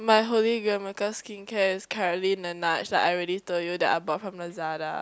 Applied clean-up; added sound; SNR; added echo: none; none; none; none.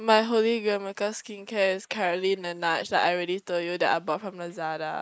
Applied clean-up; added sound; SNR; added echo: neural mask model Resemble Enhance denoiser.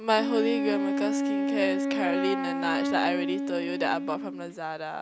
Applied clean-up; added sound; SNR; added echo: none; Wind instrument, woodwind instrument; -1 dB; none.